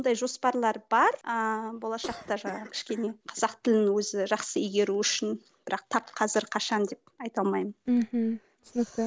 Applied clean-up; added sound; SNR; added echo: none; Cough; 20 dB; none.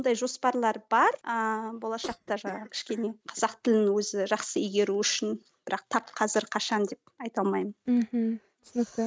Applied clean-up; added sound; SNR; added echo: neural mask model RNNoise.